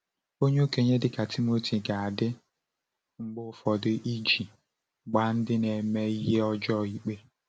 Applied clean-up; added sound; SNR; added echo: none; none; none; none.